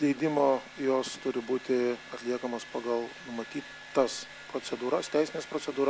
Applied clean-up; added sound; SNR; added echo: none; Domestic sounds, home sounds; 17 dB; none.